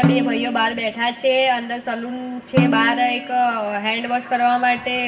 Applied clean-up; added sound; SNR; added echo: none; Snare drum; 5 dB; reverberation time 1.5 s.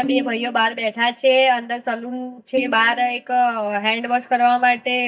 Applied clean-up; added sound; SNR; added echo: neural mask model DeepFilterNet 3.